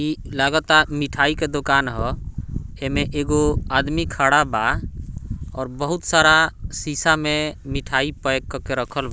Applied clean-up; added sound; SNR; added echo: none; none; none; none.